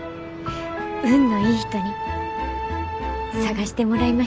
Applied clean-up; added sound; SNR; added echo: none; none; none; none.